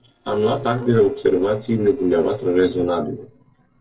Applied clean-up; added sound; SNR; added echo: neural separator model SepFormer DNS4.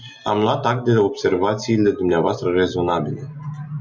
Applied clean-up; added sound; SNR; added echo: none; none; none; none.